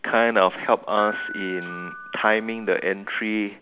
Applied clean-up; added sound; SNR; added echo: none; Door / Bell; 14 dB; none.